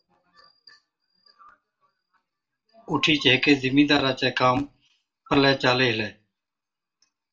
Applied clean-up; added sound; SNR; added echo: none; none; none; reverberation time 0.2 s.